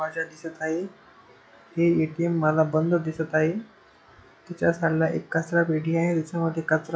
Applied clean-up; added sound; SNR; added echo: classical method log-MMSE.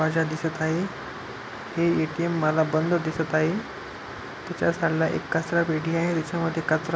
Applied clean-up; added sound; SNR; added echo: none; none; none; none.